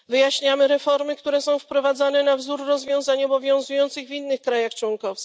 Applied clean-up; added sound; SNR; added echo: none; none; none; none.